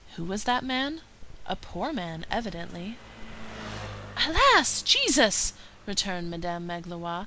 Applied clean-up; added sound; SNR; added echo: none; Engine; 19 dB; none.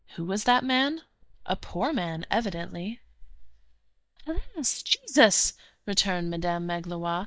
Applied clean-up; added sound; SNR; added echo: neural mask model DeepFilterNet 3.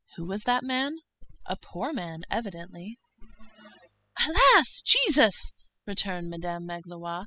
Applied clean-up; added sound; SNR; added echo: classical method spectral subtraction.